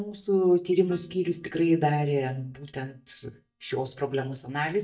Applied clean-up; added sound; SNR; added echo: neural mask model DeepFilterNet 3.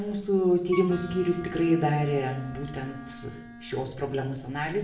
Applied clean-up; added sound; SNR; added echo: none; Wind instrument, woodwind instrument; 15 dB; reverberation time 0.7 s.